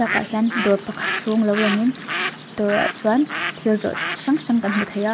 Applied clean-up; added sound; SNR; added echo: none; Bird; 6 dB; none.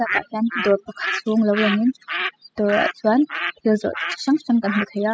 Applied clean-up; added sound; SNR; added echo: classical method spectral subtraction.